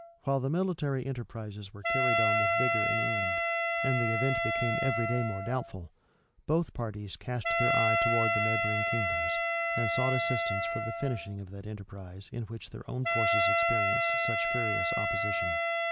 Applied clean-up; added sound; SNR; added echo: none; Wind instrument, woodwind instrument; -4 dB; none.